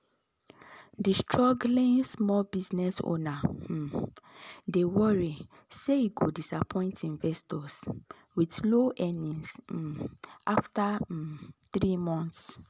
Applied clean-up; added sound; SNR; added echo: none; none; none; none.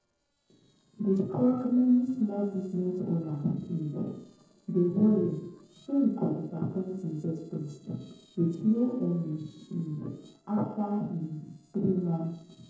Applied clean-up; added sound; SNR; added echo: neural separator model SepFormer DNS4.